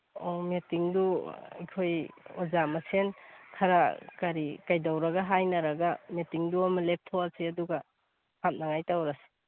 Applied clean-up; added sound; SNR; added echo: none; none; none; none.